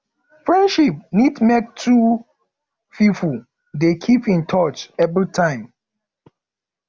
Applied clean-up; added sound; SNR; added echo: none; none; none; none.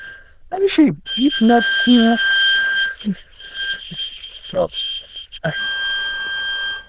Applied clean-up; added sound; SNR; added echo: neural diffusion model UNIVERSE++.